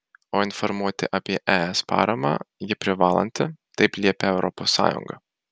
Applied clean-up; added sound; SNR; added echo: none; none; none; none.